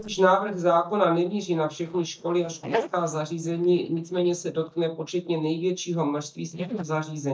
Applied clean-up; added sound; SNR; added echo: neural mask model DeepFilterNet 3.